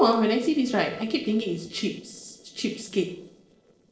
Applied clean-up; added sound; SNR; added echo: neural separator model SepFormer DNS4.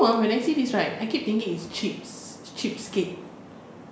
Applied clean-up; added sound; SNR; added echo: none; none; none; none.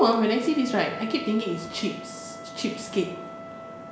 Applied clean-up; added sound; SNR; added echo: none; Wind instrument, woodwind instrument; 14 dB; none.